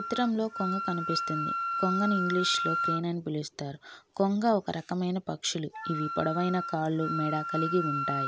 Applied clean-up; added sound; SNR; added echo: none; Wind instrument, woodwind instrument; 4 dB; none.